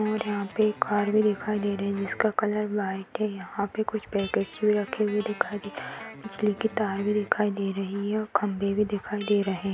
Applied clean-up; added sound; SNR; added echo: none; Guitar; 19 dB; none.